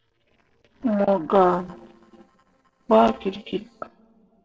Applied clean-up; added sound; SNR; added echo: neural separator model SepFormer DNS4.